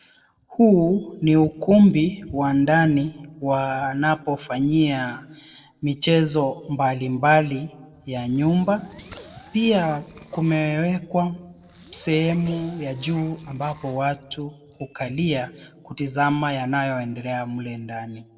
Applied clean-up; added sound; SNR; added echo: neural separator model SepFormer DNS4.